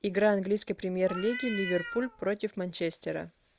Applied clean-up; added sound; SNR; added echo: none; Meow; 10 dB; none.